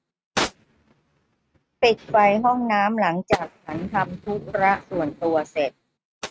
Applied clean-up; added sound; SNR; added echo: neural mask model RNNoise.